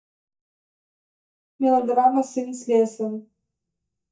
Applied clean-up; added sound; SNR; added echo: neural mask model DeepFilterNet 3.